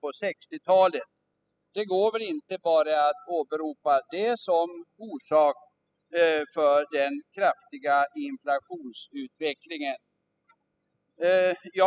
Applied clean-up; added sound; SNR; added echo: classical method spectral subtraction.